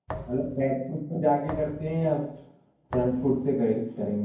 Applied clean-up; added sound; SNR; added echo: none; Thump, thud; 14 dB; reverberation time 0.9 s.